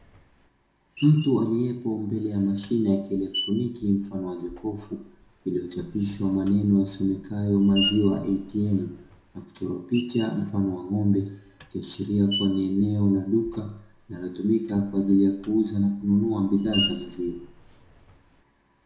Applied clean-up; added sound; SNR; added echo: none; Screech; 14 dB; reverberation time 0.6 s.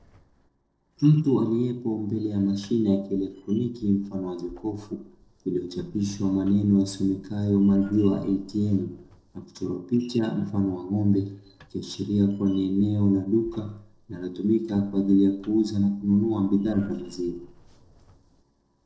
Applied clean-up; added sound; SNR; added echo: neural separator model SepFormer DNS4.